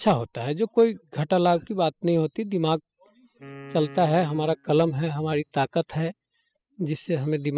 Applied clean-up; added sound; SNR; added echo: classical method spectral subtraction.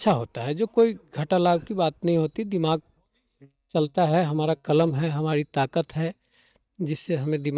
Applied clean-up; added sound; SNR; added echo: neural mask model DeepFilterNet 3.